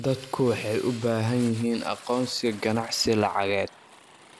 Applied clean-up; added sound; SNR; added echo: none; Fire; 19 dB; none.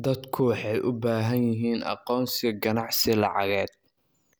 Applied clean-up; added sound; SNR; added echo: none; none; none; none.